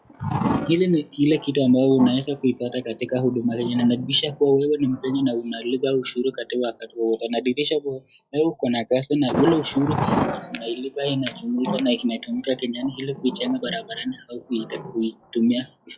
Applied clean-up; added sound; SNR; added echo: classical method log-MMSE.